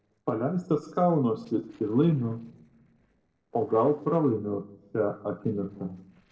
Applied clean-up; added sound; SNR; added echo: neural separator model SepFormer DNS4.